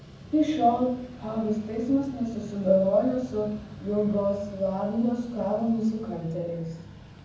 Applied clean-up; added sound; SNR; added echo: none; Mechanical fan; 17 dB; reverberation time 1.2 s.